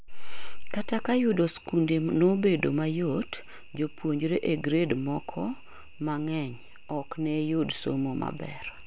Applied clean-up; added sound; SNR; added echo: none; none; none; none.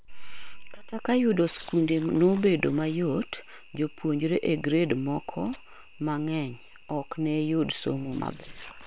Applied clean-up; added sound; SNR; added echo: neural separator model SepFormer WHAM!.